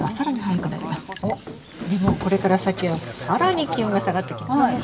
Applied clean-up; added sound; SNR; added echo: none; Boat, Water vehicle; 7 dB; reverberation time 1.7 s.